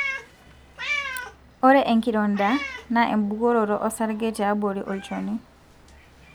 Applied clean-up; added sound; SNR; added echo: none; Meow; 12 dB; none.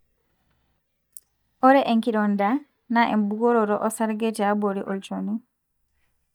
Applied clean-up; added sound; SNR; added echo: neural mask model DeepFilterNet 3.